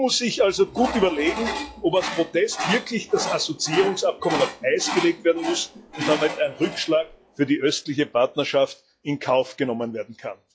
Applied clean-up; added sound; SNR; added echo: classical method log-MMSE.